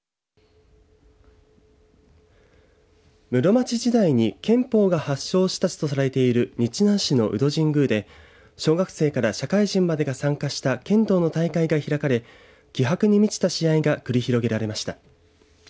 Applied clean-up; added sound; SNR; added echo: none; none; none; none.